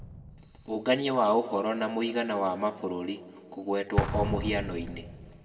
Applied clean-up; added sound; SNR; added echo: none; Explosion; 8 dB; reverberation time 1.3 s.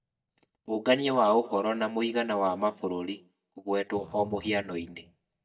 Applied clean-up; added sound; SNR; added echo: neural mask model DeepFilterNet 3.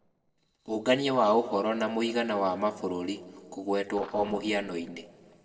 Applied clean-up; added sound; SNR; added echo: neural separator model SepFormer DNS4.